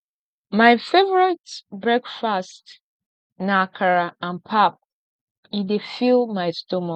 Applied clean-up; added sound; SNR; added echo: none; none; none; none.